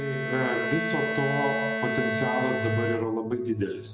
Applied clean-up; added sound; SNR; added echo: none; Bowed string instrument; 2 dB; none.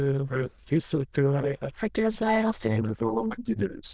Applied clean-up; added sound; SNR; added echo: neural diffusion model UNIVERSE++.